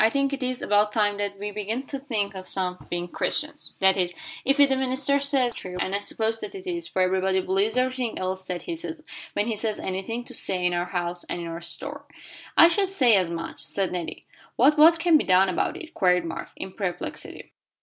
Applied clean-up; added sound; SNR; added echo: none; none; none; none.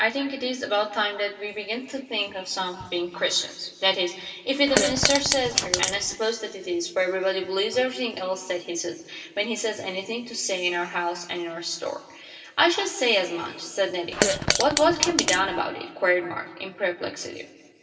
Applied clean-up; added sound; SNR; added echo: none; Fart; -1 dB; reverberation time 1.8 s.